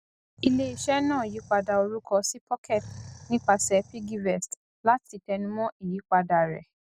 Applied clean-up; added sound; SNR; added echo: none; Animal; 19 dB; none.